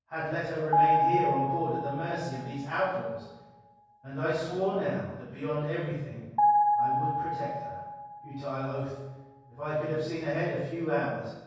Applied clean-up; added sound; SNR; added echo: none; Piano; -2 dB; reverberation time 1.3 s.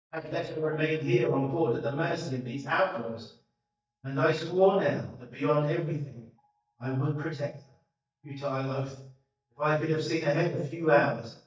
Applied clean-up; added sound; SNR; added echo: neural mask model DeepFilterNet 3.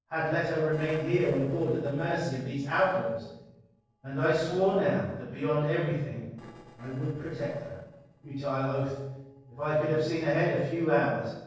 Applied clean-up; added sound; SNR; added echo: neural separator model SepFormer DNS4.